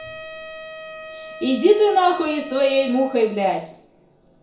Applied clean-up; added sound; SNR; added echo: none; Wind instrument, woodwind instrument; 16 dB; reverberation time 0.7 s.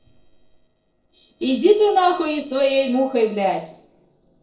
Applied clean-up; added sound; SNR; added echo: neural separator model SepFormer DNS4.